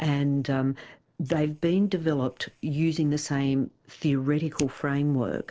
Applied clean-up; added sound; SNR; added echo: neural separator model SepFormer DNS4.